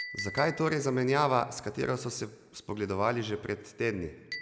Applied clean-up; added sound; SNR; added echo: none; Chink, clink; 15 dB; none.